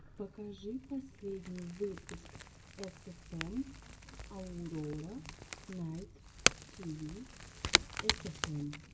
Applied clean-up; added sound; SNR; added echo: none; Crack / Crackle; -4 dB; reverberation time 0.4 s.